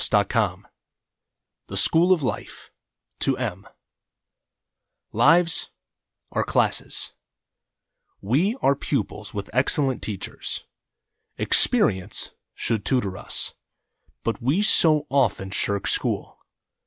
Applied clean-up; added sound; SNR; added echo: none; none; none; none.